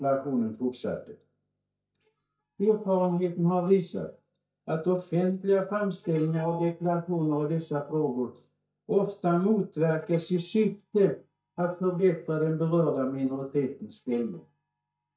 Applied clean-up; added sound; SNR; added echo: neural mask model DeepFilterNet 3.